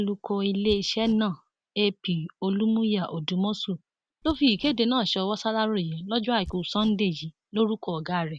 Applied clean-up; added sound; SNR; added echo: none; Hammer; 20 dB; none.